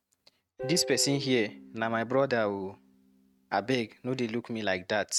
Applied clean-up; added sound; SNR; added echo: neural mask model RNNoise.